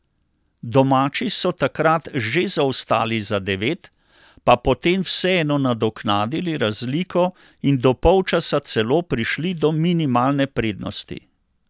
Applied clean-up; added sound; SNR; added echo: none; none; none; none.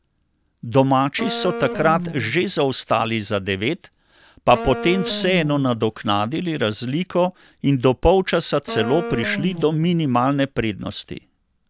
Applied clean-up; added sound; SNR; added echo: none; Wind instrument, woodwind instrument; 10 dB; none.